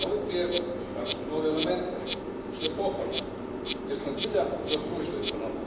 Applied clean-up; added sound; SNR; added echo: none; Insect; 2 dB; reverberation time 1.0 s.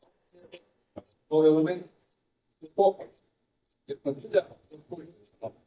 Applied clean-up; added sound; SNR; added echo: neural mask model DeepFilterNet 3.